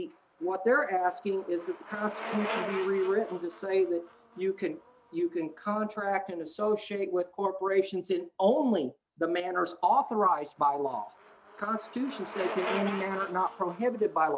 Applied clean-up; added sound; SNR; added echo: none; Bicycle; 13 dB; none.